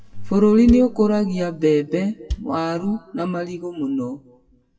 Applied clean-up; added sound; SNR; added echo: classical method WPE with log-MMSE.